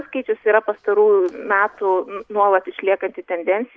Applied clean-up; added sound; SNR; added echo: none; none; none; none.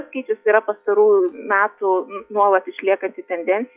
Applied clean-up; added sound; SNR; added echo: classical method log-MMSE.